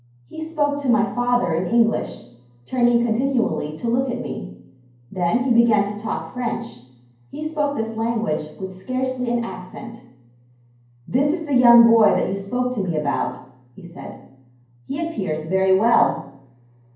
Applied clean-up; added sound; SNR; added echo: none; none; none; reverberation time 0.9 s.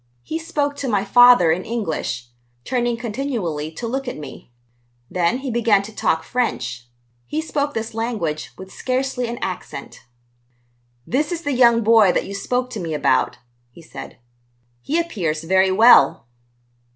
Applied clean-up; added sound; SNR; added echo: none; none; none; none.